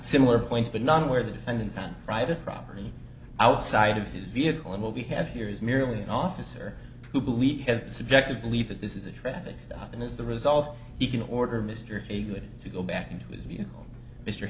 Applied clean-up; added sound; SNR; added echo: none; Engine; 17 dB; none.